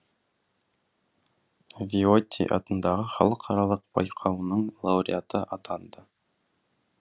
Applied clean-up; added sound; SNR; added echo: none; none; none; none.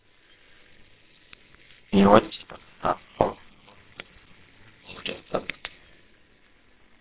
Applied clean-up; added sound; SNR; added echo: neural separator model SepFormer WHAMR!.